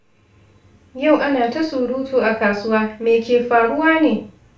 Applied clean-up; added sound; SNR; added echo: none; none; none; reverberation time 0.3 s.